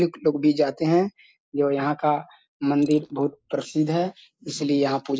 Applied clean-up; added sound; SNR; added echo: neural mask model Resemble Enhance denoiser.